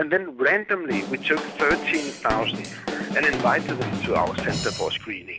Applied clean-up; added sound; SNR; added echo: none; Drum / Drum kit; 6 dB; none.